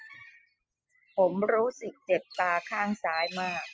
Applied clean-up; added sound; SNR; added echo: classical method spectral subtraction.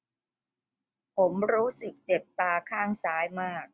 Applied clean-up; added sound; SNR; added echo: none; none; none; none.